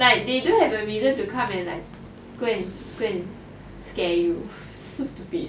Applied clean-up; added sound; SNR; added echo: none; none; none; none.